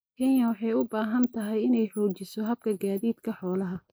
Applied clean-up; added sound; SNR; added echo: neural mask model Resemble Enhance denoiser.